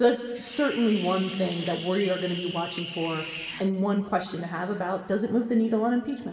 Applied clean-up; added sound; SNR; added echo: none; Hiss; 12 dB; reverberation time 1.9 s.